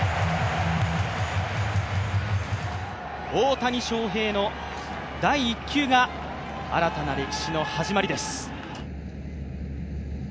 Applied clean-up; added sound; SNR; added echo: none; none; none; none.